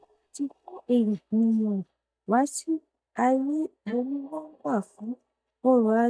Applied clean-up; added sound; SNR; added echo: neural mask model DeepFilterNet 3.